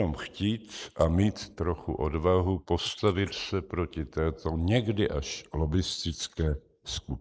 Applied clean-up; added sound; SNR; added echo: neural mask model Resemble Enhance denoiser.